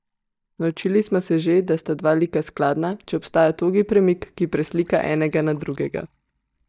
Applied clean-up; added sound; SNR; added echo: neural mask model DeepFilterNet 3.